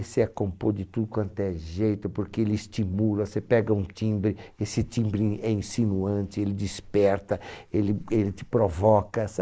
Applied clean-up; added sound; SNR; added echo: neural mask model Resemble Enhance denoiser.